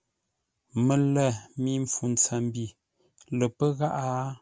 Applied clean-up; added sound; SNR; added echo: none; none; none; none.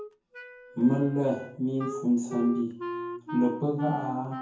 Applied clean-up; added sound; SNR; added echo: none; Wind instrument, woodwind instrument; 10 dB; reverberation time 0.6 s.